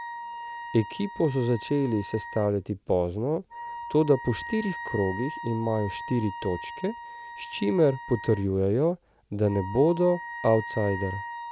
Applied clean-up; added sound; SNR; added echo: none; Wind instrument, woodwind instrument; 12 dB; none.